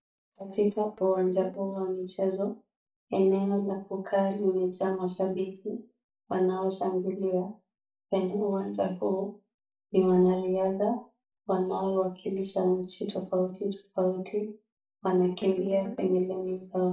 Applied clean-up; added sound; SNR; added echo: neural mask model DeepFilterNet 3.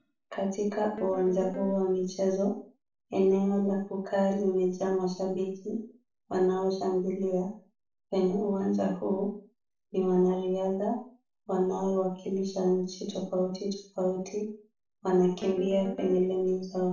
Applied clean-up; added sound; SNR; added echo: neural separator model SepFormer DNS4.